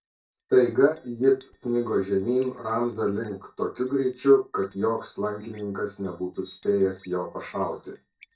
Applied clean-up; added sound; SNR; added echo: neural mask model DeepFilterNet 3.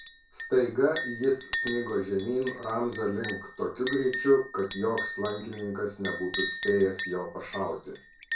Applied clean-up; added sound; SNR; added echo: none; Chink, clink; -3 dB; reverberation time 0.2 s.